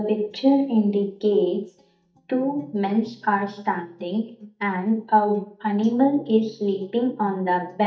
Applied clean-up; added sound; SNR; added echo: neural mask model DeepFilterNet 3.